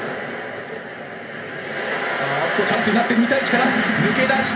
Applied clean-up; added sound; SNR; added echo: none; none; none; reverberation time 0.3 s.